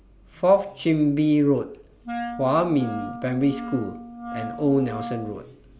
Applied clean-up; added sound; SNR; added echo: none; Wind instrument, woodwind instrument; 10 dB; none.